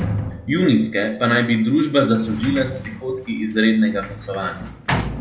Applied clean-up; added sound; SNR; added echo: none; Sliding door; 9 dB; reverberation time 0.6 s.